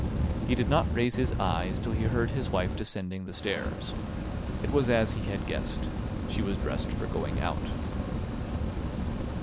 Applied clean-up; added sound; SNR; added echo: none; Fire; -1 dB; none.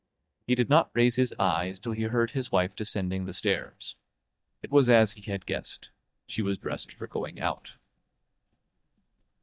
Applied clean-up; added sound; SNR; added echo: neural mask model DeepFilterNet 3.